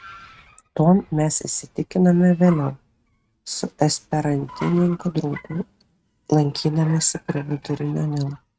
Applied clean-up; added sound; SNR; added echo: neural mask model RNNoise.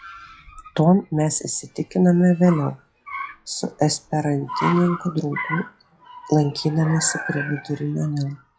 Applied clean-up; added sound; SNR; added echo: classical method log-MMSE.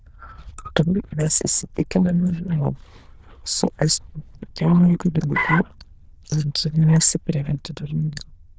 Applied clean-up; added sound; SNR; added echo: neural diffusion model UNIVERSE++.